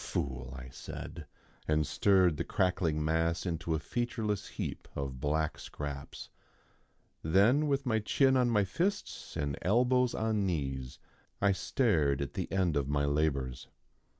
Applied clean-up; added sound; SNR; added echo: none; none; none; none.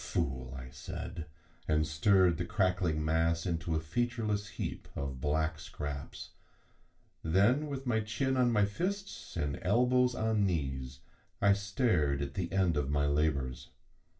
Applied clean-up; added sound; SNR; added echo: none; none; none; reverberation time 0.2 s.